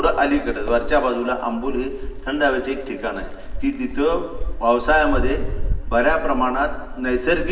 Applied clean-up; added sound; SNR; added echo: none; Wind; 4 dB; reverberation time 1.4 s.